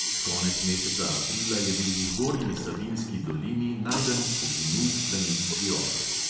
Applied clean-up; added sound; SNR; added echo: none; Water tap, faucet; 0 dB; reverberation time 0.9 s.